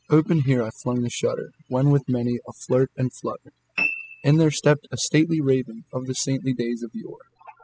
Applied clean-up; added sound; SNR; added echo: classical method spectral subtraction.